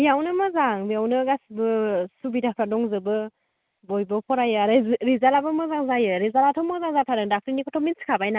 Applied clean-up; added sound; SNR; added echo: none; none; none; none.